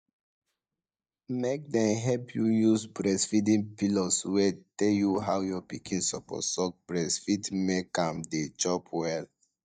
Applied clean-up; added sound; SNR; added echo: neural mask model DeepFilterNet 3.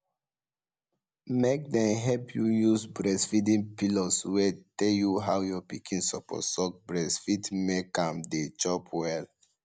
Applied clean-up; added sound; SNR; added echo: none; none; none; none.